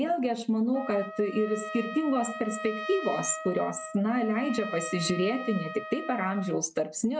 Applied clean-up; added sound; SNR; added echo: none; Trumpet; 10 dB; none.